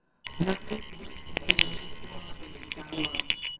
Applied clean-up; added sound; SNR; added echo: neural separator model SepFormer WHAMR!.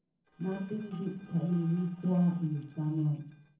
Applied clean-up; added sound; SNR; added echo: neural separator model SepFormer DNS4.